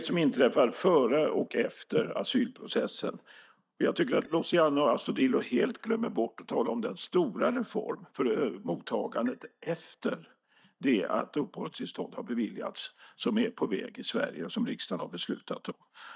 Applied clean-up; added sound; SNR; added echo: neural mask model DeepFilterNet 3.